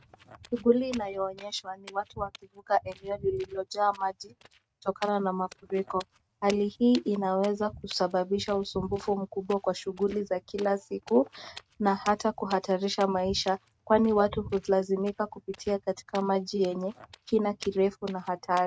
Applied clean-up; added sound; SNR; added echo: neural mask model RNNoise.